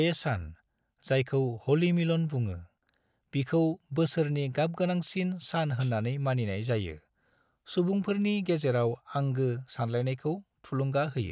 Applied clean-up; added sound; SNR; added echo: none; Tambourine; 4 dB; none.